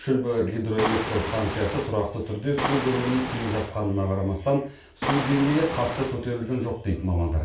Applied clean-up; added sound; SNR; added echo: none; Waves, surf; 5 dB; reverberation time 0.3 s.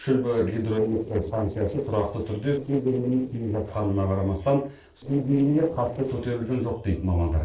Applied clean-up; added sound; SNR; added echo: neural separator model SepFormer DNS4.